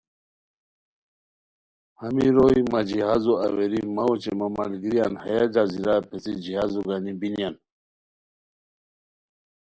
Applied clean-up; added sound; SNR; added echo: none; none; none; none.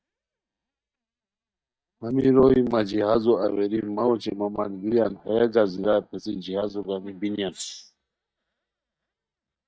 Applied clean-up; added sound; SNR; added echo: neural mask model DeepFilterNet 3.